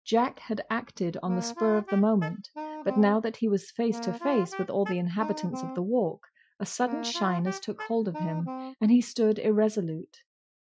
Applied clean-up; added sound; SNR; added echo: classical method Wiener filter.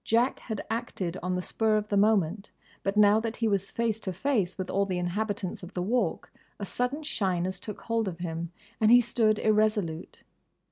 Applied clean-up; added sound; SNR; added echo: none; none; none; none.